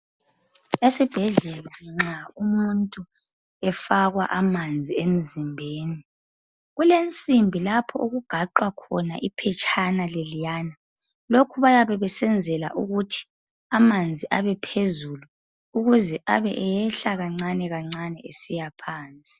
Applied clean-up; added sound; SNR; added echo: none; none; none; none.